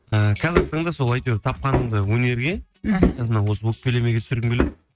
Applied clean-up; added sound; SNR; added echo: neural mask model RNNoise.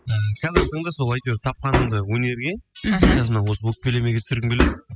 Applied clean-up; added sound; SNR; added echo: classical method spectral subtraction.